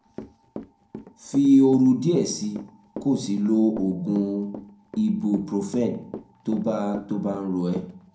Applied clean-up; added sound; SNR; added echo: none; Walk, footsteps / Run; 17 dB; reverberation time 0.6 s.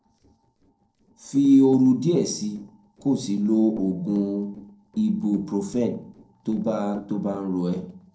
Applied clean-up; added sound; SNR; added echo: neural separator model SepFormer DNS4.